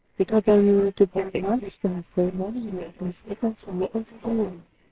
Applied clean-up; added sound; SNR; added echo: neural separator model SepFormer WHAMR!.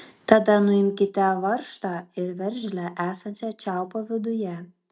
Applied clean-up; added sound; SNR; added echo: none; none; none; none.